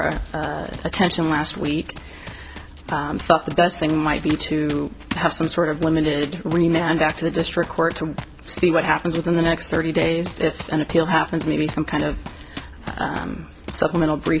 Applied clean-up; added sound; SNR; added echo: none; Run; 15 dB; none.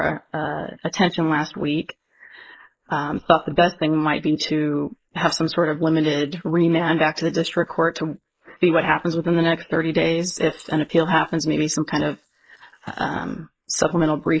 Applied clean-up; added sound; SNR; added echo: neural mask model Resemble Enhance denoiser.